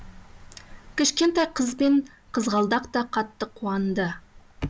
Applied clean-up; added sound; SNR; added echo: none; none; none; none.